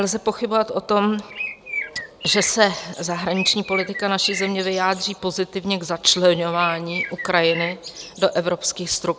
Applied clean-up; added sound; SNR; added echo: none; Bird; 9 dB; none.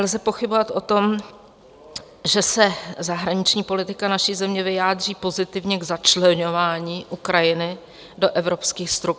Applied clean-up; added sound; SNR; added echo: none; none; none; none.